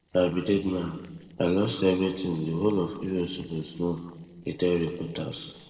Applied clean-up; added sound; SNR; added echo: neural separator model SepFormer DNS4.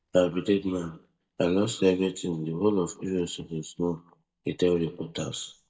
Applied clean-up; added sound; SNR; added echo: neural mask model DeepFilterNet 3.